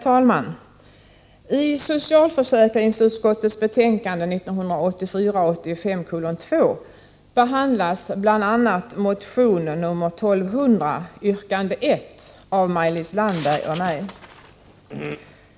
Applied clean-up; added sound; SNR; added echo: none; none; none; none.